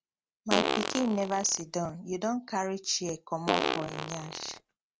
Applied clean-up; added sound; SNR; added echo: neural mask model RNNoise.